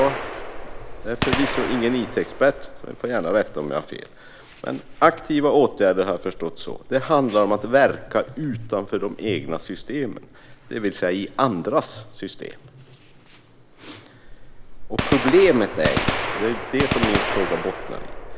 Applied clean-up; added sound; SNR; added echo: none; Gunshot, gunfire; 7 dB; none.